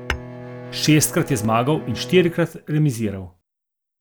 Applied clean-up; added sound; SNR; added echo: none; Bowed string instrument + Tap / Hammer / Glass; 13 dB; none.